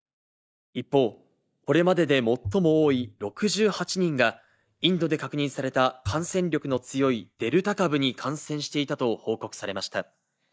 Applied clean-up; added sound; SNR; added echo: neural mask model DeepFilterNet 3.